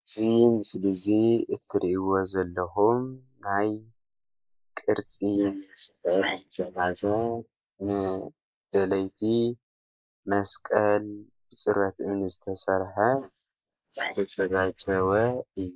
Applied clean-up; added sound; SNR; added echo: neural mask model Resemble Enhance denoiser.